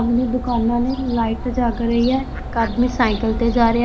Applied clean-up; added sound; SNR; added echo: none; Fowl; 7 dB; none.